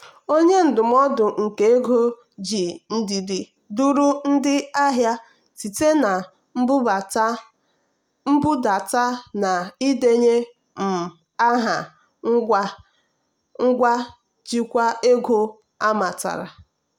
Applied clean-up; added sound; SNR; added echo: none; none; none; none.